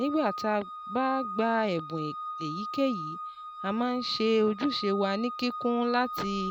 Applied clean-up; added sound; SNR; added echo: none; Organ; 8 dB; none.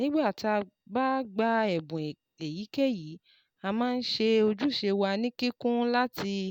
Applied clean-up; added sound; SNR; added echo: none; none; none; none.